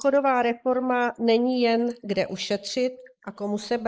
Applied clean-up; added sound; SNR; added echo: neural mask model Resemble Enhance denoiser.